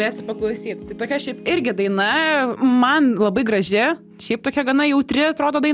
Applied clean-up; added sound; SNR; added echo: none; Piano; 20 dB; none.